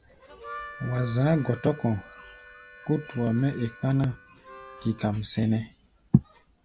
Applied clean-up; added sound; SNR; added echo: none; Harmonica; 18 dB; none.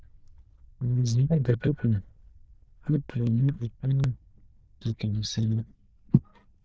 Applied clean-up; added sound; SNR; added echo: neural diffusion model UNIVERSE++.